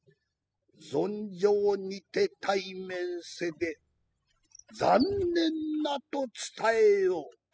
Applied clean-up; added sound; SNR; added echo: classical method spectral subtraction.